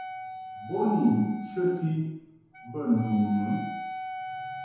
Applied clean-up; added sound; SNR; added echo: none; Wind instrument, woodwind instrument; 10 dB; reverberation time 0.9 s.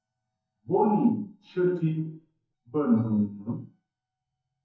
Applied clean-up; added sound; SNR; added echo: neural mask model DeepFilterNet 3.